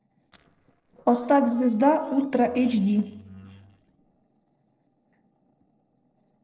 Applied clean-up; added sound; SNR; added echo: neural separator model SepFormer DNS4.